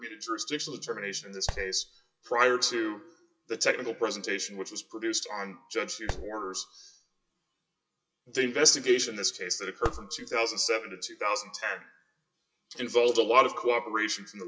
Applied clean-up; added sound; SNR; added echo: classical method WPE with log-MMSE.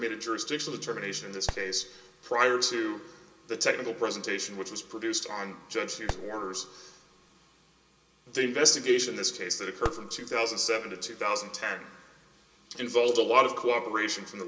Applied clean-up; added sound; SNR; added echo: none; Fireworks; 10 dB; reverberation time 0.2 s.